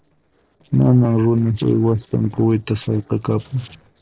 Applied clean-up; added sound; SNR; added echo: neural separator model SepFormer DNS4.